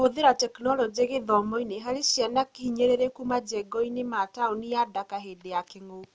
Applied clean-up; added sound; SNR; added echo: none; none; none; none.